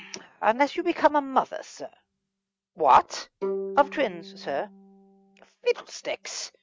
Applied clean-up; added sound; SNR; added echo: neural mask model RNNoise.